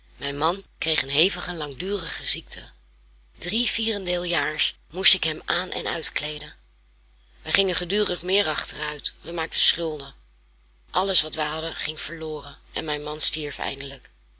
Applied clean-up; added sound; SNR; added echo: none; none; none; none.